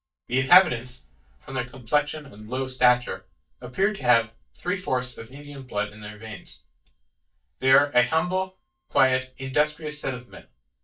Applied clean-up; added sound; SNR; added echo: neural mask model DeepFilterNet 3.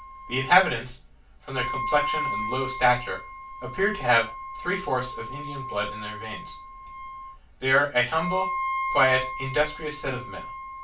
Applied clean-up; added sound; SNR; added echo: none; Wind instrument, woodwind instrument; 7 dB; reverberation time 0.2 s.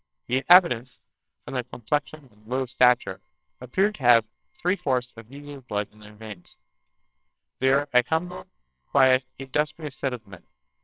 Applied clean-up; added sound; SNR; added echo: neural separator model SepFormer WHAMR!.